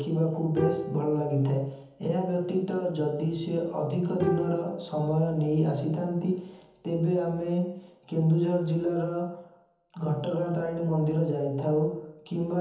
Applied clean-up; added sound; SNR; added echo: none; Bowed string instrument; 10 dB; reverberation time 1.3 s.